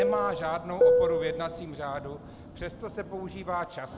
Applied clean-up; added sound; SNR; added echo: none; Fixed-wing aircraft, airplane; -5 dB; none.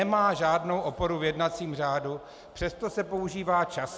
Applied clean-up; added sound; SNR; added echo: none; none; none; none.